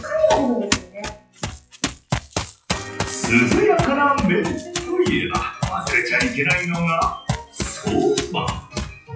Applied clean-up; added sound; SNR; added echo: classical method WPE with log-MMSE.